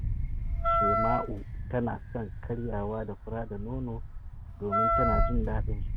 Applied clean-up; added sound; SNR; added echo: none; Wind instrument, woodwind instrument + Wind; -5 dB; none.